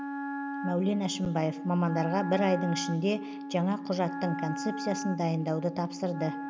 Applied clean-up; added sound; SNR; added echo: none; Wind instrument, woodwind instrument; 7 dB; none.